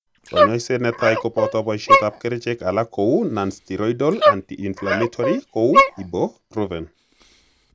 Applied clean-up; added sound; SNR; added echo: none; Dog; 0 dB; none.